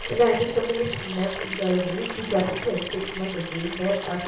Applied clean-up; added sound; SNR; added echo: none; Sink (filling or washing) / Water tap, faucet; 8 dB; reverberation time 0.6 s.